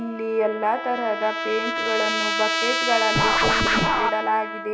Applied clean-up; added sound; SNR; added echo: none; Scratching (performance technique) + Trumpet; -2 dB; none.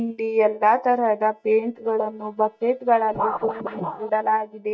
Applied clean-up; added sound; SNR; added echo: neural mask model DeepFilterNet 3.